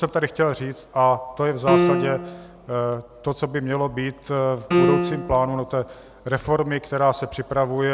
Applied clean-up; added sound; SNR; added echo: none; Piano; 0 dB; none.